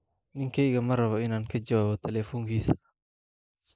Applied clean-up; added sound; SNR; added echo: neural mask model Resemble Enhance denoiser.